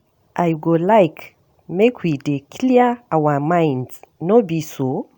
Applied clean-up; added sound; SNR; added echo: none; none; none; none.